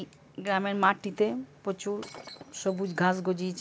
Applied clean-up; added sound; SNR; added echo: none; Shatter; 19 dB; none.